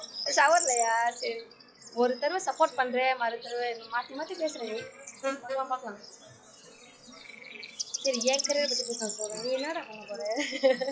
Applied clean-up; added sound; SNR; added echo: classical method log-MMSE.